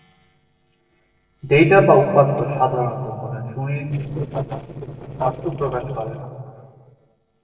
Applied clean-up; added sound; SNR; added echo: neural separator model SepFormer DNS4.